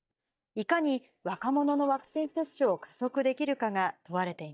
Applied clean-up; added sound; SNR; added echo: neural mask model DeepFilterNet 3.